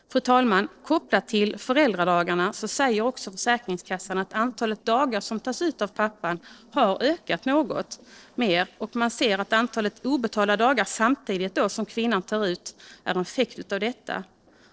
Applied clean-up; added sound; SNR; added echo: neural separator model SepFormer DNS4.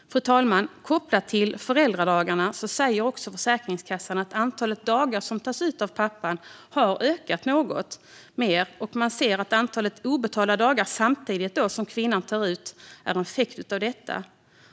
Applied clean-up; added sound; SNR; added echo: none; none; none; none.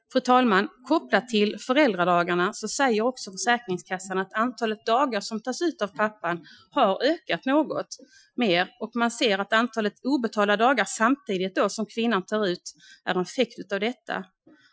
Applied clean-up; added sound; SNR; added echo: classical method Wiener filter.